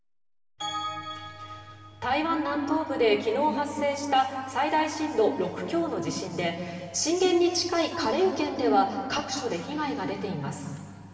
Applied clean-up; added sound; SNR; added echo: none; none; none; reverberation time 2.8 s.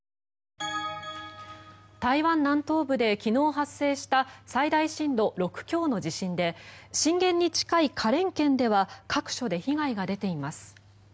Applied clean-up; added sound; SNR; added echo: none; none; none; none.